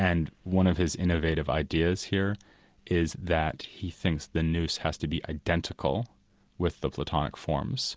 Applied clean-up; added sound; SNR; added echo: none; none; none; none.